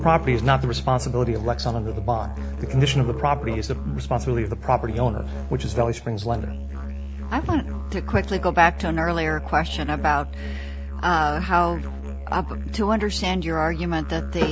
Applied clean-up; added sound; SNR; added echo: none; Musical instrument; 6 dB; none.